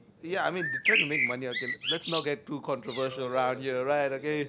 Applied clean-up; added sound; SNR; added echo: none; Bird; 0 dB; none.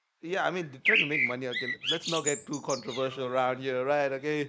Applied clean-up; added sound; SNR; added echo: neural mask model Resemble Enhance denoiser.